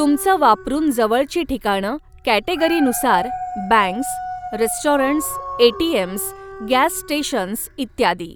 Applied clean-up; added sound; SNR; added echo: none; Dog; 12 dB; none.